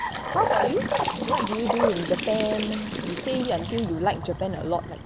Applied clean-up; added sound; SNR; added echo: none; Trickle, dribble / Bathtub (filling or washing) / Sink (filling or washing) / Gurgling; 0 dB; none.